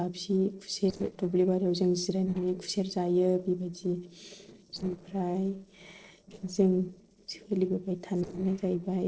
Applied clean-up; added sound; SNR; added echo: neural separator model SepFormer DNS4.